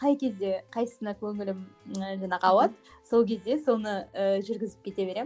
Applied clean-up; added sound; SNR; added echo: none; none; none; none.